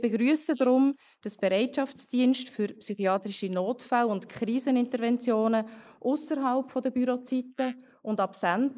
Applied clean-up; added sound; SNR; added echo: neural mask model Resemble Enhance denoiser.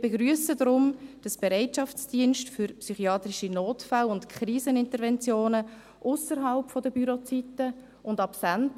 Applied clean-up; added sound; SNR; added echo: none; none; none; none.